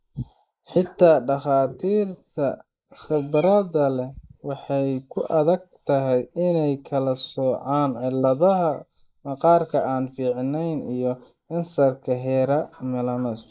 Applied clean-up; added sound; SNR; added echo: neural mask model Resemble Enhance denoiser.